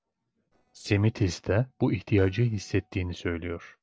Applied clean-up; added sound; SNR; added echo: neural separator model SepFormer DNS4.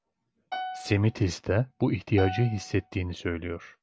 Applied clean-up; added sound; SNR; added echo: none; Piano; 12 dB; none.